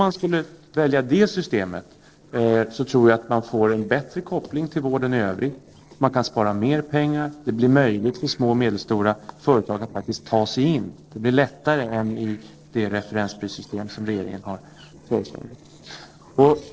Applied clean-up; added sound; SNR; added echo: neural separator model SepFormer DNS4.